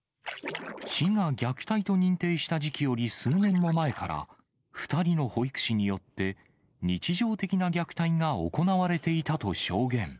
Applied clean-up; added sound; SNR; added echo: neural mask model Resemble Enhance denoiser.